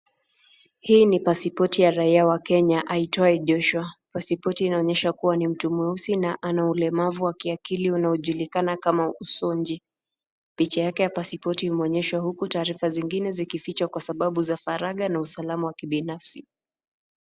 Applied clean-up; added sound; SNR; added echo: none; none; none; none.